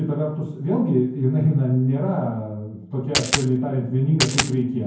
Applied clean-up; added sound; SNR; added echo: none; Coin (dropping); 1 dB; reverberation time 0.9 s.